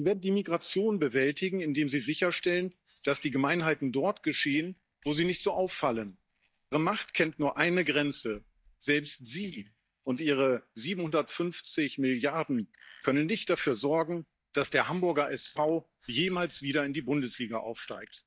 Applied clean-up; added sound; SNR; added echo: neural mask model DeepFilterNet 3.